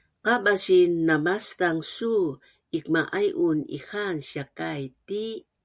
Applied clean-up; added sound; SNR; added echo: none; none; none; none.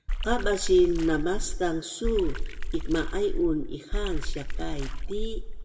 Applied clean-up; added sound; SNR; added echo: none; Water / Splash, splatter; 0 dB; reverberation time 0.9 s.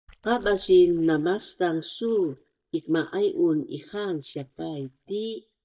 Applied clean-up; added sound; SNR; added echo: neural mask model DeepFilterNet 3.